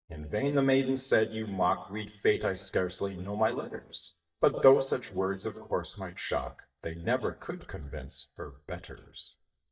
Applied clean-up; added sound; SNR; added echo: neural mask model DeepFilterNet 3.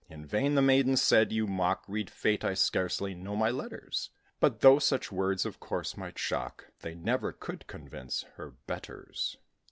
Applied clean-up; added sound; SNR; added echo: none; none; none; none.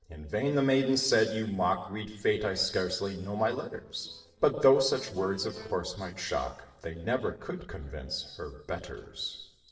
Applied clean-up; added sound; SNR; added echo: neural separator model SepFormer DNS4.